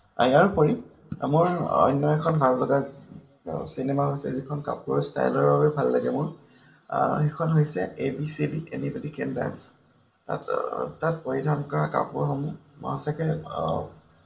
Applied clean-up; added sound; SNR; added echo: none; none; none; reverberation time 0.5 s.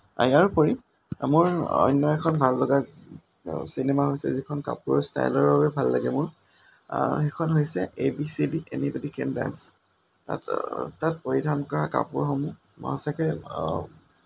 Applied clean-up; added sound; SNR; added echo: none; none; none; none.